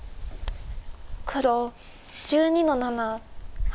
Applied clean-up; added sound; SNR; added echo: none; Bird; 7 dB; none.